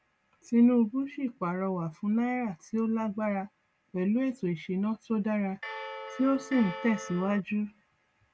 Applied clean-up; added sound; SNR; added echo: none; Bell; 10 dB; none.